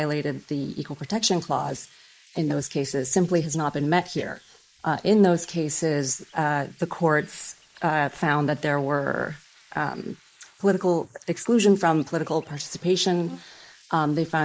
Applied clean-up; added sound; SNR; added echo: neural mask model Resemble Enhance denoiser.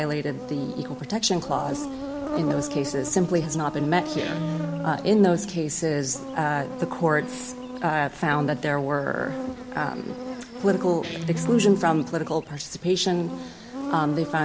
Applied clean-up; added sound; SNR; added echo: none; Insect + Guitar; 8 dB; none.